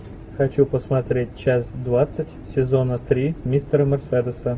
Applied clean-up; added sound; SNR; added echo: none; none; none; none.